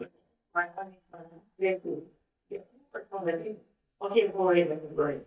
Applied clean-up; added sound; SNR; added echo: neural mask model DeepFilterNet 3.